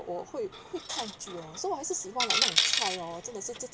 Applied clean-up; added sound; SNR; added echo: none; Coin (dropping); -3 dB; none.